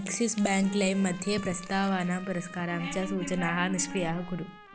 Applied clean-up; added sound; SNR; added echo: none; Trumpet + Sink (filling or washing) / Water tap, faucet; 16 dB; none.